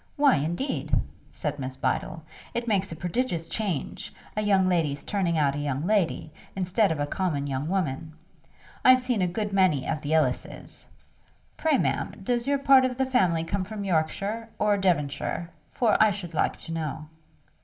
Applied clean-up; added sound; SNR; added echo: none; none; none; reverberation time 0.4 s.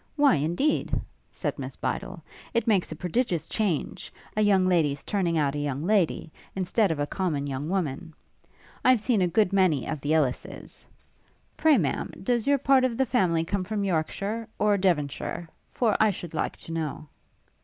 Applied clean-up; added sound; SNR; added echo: none; none; none; none.